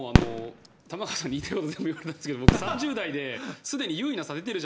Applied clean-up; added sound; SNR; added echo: none; Fireworks; -3 dB; none.